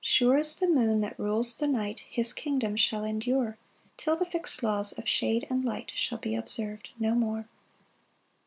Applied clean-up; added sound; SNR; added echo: none; none; none; none.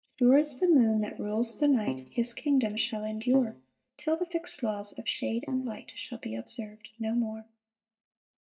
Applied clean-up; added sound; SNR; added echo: neural mask model DeepFilterNet 3.